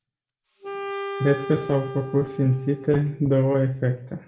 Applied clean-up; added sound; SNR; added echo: none; Wind instrument, woodwind instrument; 12 dB; reverberation time 0.7 s.